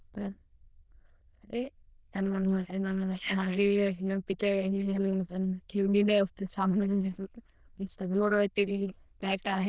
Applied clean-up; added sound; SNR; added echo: neural diffusion model UNIVERSE++.